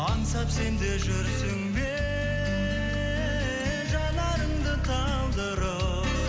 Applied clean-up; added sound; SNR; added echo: none; none; none; none.